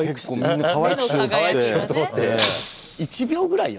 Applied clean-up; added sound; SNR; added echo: none; Shatter; 8 dB; none.